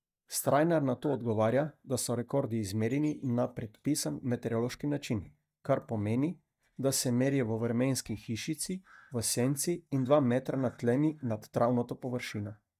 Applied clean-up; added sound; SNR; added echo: neural mask model DeepFilterNet 3.